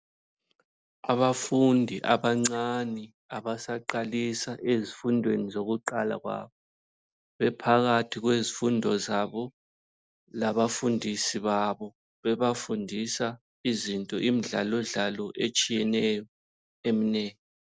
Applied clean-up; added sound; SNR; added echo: none; none; none; none.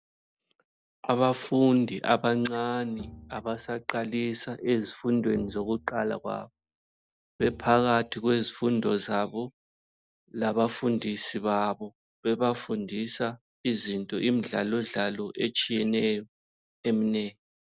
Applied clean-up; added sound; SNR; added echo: none; Bowed string instrument; 20 dB; none.